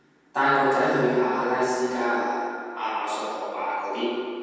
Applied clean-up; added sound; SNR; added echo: none; none; none; reverberation time 2.1 s.